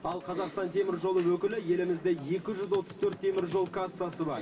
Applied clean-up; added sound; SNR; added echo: none; Computer keyboard; 15 dB; reverberation time 2.5 s.